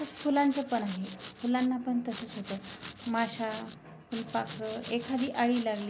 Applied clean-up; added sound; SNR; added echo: none; Domestic sounds, home sounds; 11 dB; none.